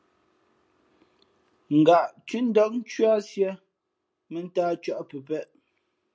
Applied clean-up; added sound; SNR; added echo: none; none; none; none.